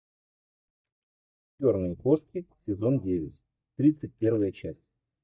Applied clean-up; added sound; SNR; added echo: neural mask model DeepFilterNet 3.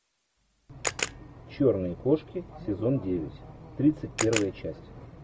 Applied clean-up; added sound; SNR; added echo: none; Camera; 7 dB; none.